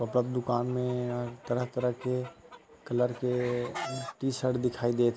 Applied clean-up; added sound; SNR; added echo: none; Chicken, rooster; 15 dB; none.